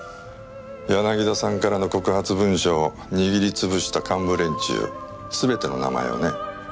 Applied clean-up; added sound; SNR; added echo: none; none; none; none.